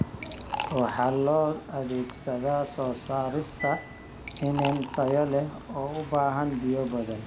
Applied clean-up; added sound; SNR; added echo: none; Liquid; 11 dB; none.